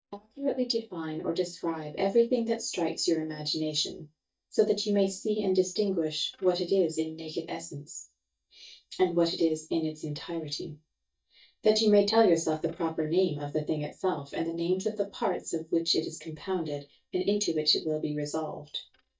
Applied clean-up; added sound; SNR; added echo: neural mask model DeepFilterNet 3.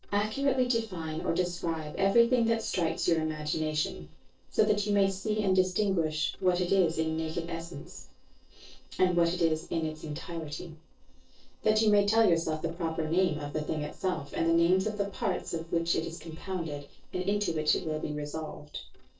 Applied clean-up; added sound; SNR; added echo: neural separator model SepFormer DNS4.